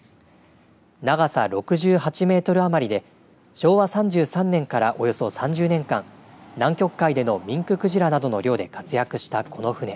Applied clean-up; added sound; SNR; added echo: none; none; none; none.